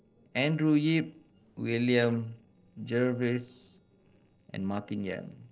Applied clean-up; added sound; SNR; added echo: neural separator model SepFormer DNS4.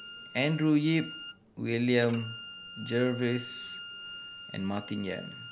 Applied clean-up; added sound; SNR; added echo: none; Bowed string instrument; 14 dB; none.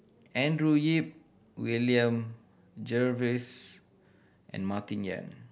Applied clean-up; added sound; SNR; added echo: none; none; none; none.